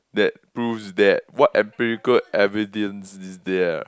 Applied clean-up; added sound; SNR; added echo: none; none; none; none.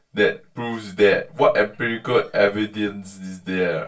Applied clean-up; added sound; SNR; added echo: none; none; none; reverberation time 0.2 s.